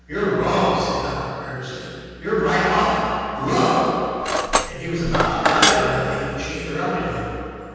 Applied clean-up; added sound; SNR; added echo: none; Cutlery, silverware; 1 dB; reverberation time 2.1 s.